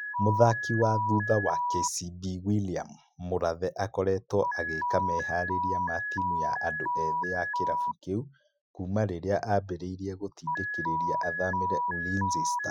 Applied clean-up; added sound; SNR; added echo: classical method Wiener filter.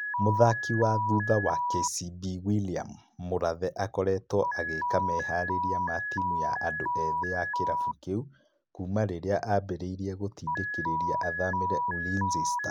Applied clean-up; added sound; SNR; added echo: none; Alarm; 2 dB; none.